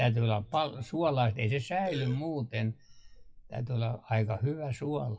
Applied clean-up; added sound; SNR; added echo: classical method WPE with log-MMSE.